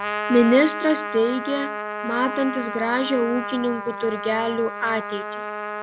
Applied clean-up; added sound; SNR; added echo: none; Trumpet; 7 dB; none.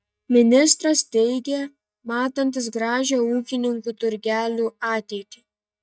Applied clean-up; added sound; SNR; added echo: neural mask model DeepFilterNet 3.